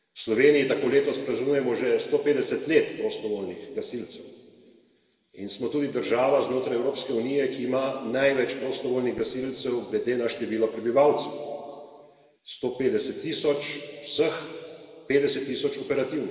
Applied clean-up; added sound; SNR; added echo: none; none; none; reverberation time 2.5 s.